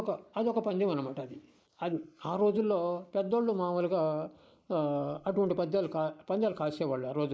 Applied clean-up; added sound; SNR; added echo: neural mask model Resemble Enhance denoiser.